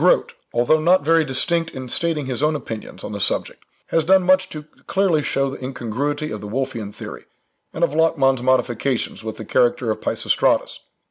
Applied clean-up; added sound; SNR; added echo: none; none; none; none.